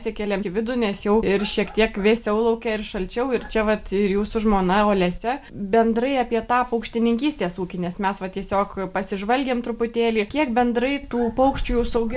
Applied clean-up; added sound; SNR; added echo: none; none; none; none.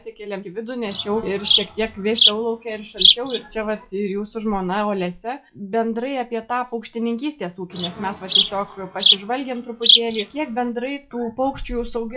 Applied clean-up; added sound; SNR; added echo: classical method log-MMSE.